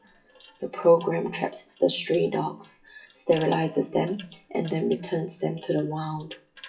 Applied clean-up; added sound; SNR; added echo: classical method WPE with log-MMSE.